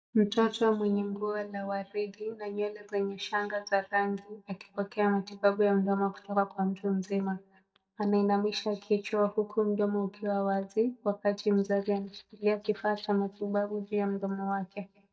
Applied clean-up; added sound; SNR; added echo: neural mask model DeepFilterNet 3.